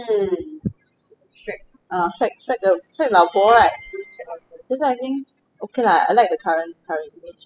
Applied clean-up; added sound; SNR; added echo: classical method spectral subtraction.